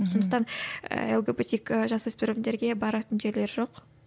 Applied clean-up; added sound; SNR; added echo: none; none; none; none.